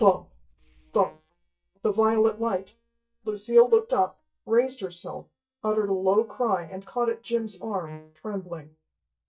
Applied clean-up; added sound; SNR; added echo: neural mask model DeepFilterNet 3.